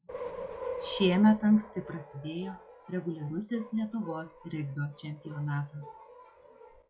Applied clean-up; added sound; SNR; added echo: classical method log-MMSE.